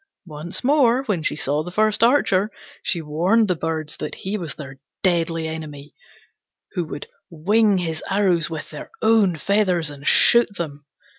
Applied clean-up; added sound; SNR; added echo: none; none; none; none.